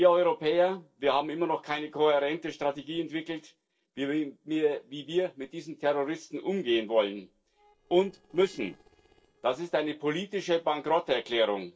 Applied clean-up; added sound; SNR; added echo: neural separator model SepFormer DNS4.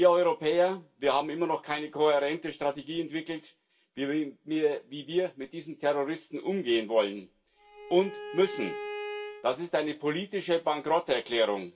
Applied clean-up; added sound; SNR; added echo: none; Bowed string instrument; 11 dB; reverberation time 0.2 s.